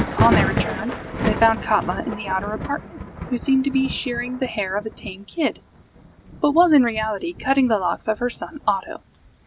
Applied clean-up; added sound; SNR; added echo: none; Thunder; 6 dB; none.